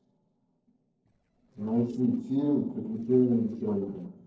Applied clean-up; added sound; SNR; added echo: neural separator model SepFormer DNS4.